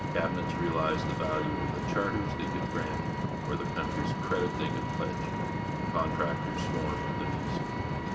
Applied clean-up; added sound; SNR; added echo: none; Vehicle; -3 dB; reverberation time 2.5 s.